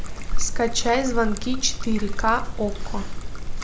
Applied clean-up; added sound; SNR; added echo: none; Trickle, dribble; -3 dB; none.